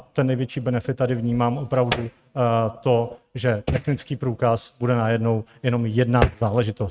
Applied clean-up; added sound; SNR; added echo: neural mask model RNNoise.